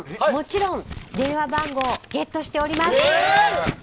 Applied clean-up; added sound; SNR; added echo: none; Scissors; 11 dB; none.